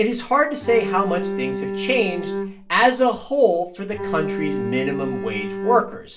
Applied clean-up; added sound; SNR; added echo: none; Bowed string instrument; 6 dB; reverberation time 0.3 s.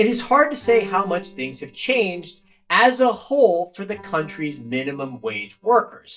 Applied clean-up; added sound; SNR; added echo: neural mask model DeepFilterNet 3.